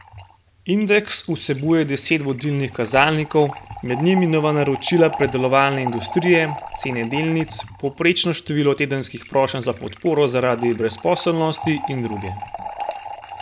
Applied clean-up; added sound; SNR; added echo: none; Fill (with liquid) / Trickle, dribble; 14 dB; none.